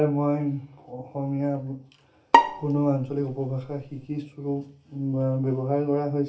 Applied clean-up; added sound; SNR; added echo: none; Bowed string instrument; -2 dB; reverberation time 0.3 s.